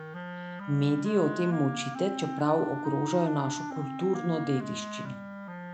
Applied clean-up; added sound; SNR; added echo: none; Wind instrument, woodwind instrument; 7 dB; none.